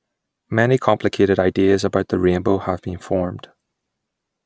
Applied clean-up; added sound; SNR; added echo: none; none; none; none.